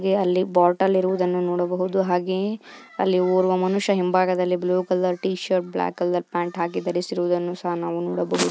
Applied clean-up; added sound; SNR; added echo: none; none; none; none.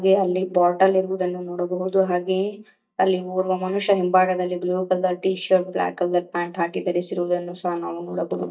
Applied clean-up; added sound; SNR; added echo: neural mask model DeepFilterNet 3.